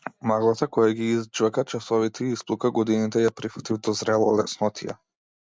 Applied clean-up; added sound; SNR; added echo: none; none; none; none.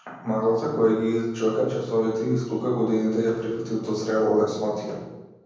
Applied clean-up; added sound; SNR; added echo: none; none; none; reverberation time 1.1 s.